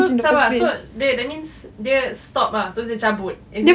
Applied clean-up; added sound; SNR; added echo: none; none; none; none.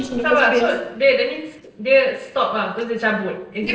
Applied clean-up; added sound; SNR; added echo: neural separator model SepFormer DNS4.